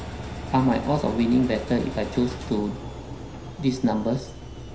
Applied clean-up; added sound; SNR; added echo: none; Engine; 10 dB; reverberation time 0.5 s.